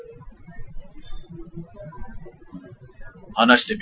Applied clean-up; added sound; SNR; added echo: classical method Wiener filter.